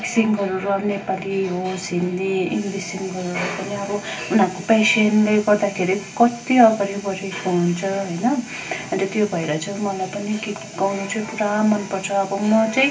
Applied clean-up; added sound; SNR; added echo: none; none; none; reverberation time 0.2 s.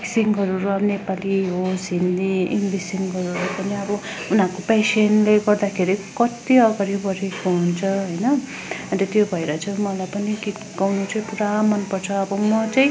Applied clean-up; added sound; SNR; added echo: none; none; none; none.